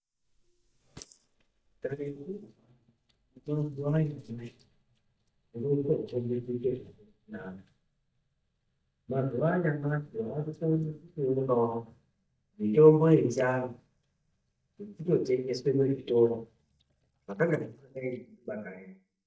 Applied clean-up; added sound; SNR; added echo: neural mask model DeepFilterNet 3.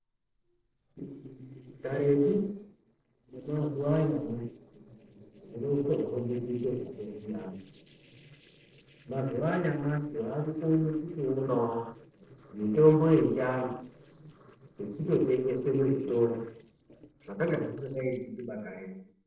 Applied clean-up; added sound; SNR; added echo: neural separator model SepFormer DNS4.